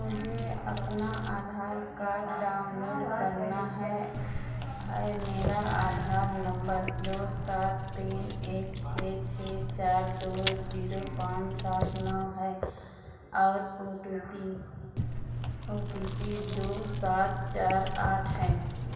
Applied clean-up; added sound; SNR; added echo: none; Chewing, mastication; 4 dB; reverberation time 2.5 s.